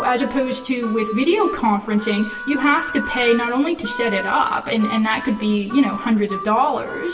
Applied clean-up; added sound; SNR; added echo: none; Harmonica; 12 dB; reverberation time 1.4 s.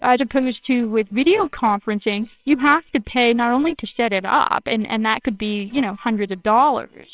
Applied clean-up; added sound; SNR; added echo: neural separator model SepFormer WHAMR!.